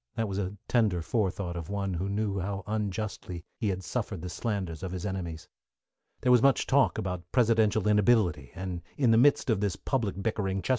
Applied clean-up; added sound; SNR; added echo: none; none; none; none.